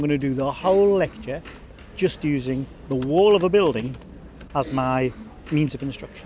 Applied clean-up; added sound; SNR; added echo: none; Computer keyboard; 20 dB; none.